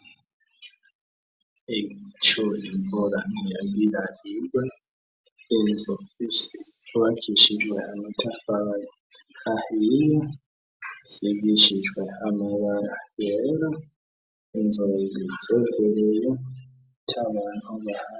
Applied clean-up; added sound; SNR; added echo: none; none; none; none.